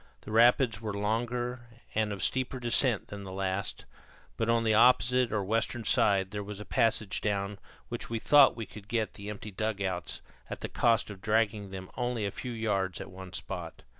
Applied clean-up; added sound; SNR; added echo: none; none; none; none.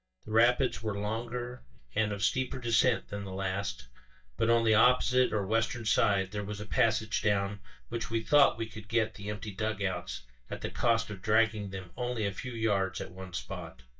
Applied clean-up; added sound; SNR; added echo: neural mask model DeepFilterNet 3.